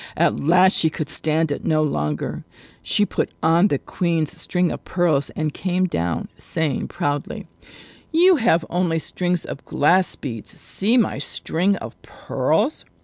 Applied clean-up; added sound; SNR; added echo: none; none; none; none.